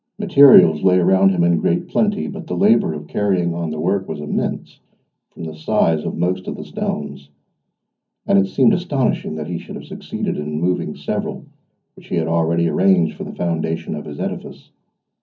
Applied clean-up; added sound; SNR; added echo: none; none; none; reverberation time 0.4 s.